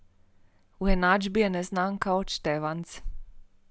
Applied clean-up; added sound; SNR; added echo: none; none; none; none.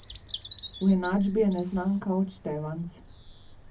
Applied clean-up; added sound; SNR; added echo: none; Bird vocalization, bird call, bird song; 8 dB; reverberation time 0.3 s.